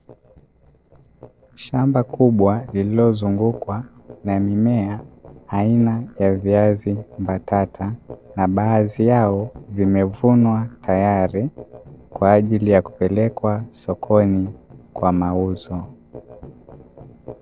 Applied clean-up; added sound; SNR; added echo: neural separator model SepFormer DNS4.